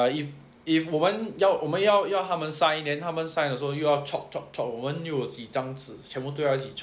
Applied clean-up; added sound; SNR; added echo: none; none; none; none.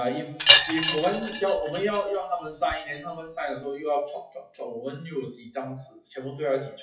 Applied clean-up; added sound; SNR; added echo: classical method WPE with log-MMSE.